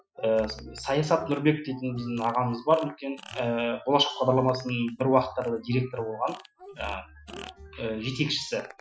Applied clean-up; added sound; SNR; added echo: classical method Wiener filter.